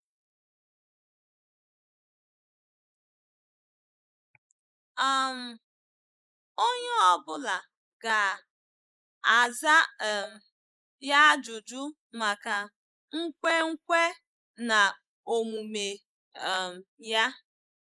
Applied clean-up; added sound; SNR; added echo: neural mask model Resemble Enhance denoiser.